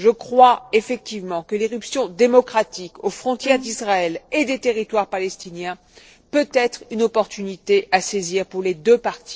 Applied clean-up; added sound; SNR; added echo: neural separator model SepFormer DNS4.